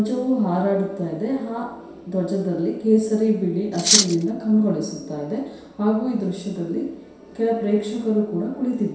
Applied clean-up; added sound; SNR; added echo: none; Cutlery, silverware; -3 dB; reverberation time 0.7 s.